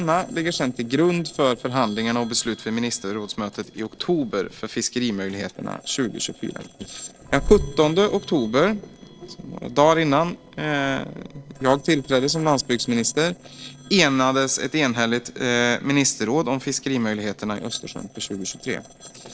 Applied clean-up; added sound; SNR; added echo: neural separator model SepFormer DNS4.